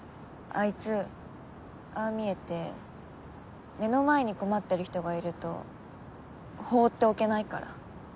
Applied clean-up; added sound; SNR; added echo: none; none; none; none.